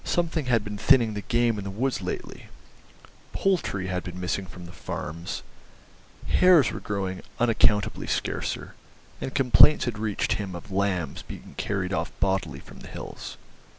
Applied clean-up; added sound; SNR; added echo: none; none; none; none.